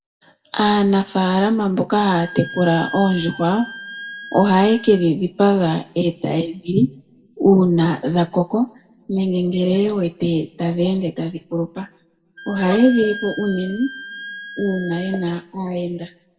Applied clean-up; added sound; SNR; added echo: none; Wind instrument, woodwind instrument; 14 dB; reverberation time 0.4 s.